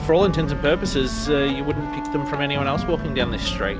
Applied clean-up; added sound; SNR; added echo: none; Wind instrument, woodwind instrument; 10 dB; none.